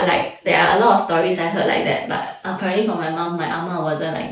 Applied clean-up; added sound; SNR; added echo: neural mask model Resemble Enhance denoiser.